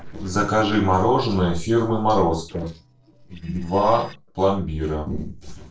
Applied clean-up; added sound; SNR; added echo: neural separator model SepFormer DNS4.